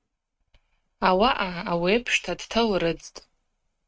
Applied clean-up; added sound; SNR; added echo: neural mask model RNNoise.